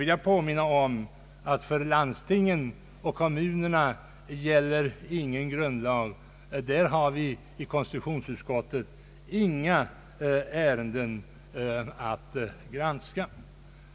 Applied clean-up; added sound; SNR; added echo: none; none; none; none.